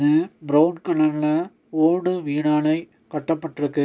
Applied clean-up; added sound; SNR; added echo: none; none; none; none.